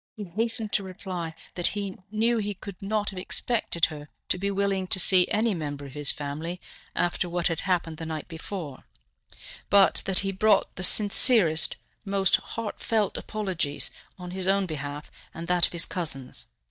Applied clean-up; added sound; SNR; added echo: neural mask model DeepFilterNet 3.